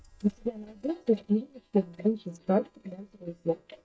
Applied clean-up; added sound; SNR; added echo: neural mask model DeepFilterNet 3.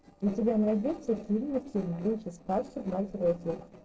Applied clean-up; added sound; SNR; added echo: neural separator model SepFormer DNS4.